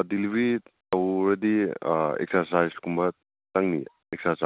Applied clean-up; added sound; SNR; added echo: none; none; none; none.